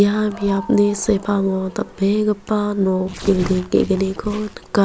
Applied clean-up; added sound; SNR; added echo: none; Tearing; 17 dB; none.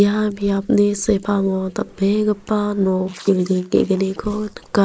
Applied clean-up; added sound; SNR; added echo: neural mask model Resemble Enhance denoiser.